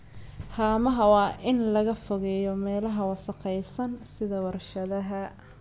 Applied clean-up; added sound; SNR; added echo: none; none; none; none.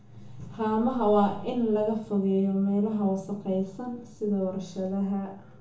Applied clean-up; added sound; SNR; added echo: none; none; none; reverberation time 0.7 s.